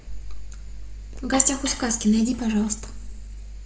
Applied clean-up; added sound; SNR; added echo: none; Dishes, pots, and pans; 15 dB; reverberation time 0.9 s.